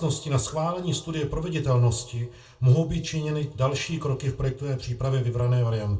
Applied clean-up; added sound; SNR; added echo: none; none; none; reverberation time 0.2 s.